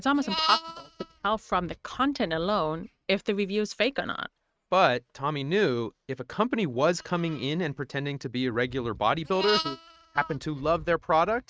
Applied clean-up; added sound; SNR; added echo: neural mask model RNNoise.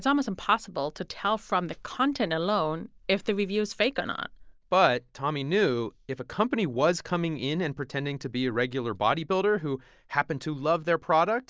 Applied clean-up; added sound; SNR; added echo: none; none; none; none.